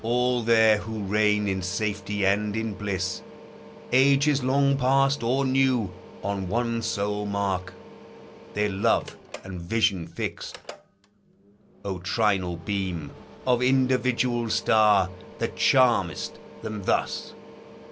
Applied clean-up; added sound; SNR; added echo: none; Mechanical fan; 18 dB; none.